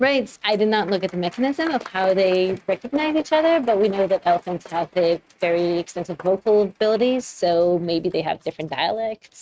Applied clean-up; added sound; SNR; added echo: neural mask model RNNoise.